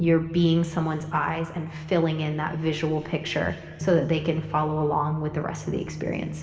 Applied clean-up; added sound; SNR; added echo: none; none; none; reverberation time 2.1 s.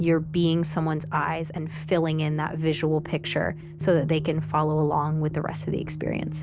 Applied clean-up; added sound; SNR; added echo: none; none; none; none.